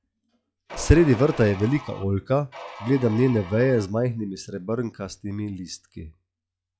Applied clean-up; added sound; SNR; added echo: classical method log-MMSE.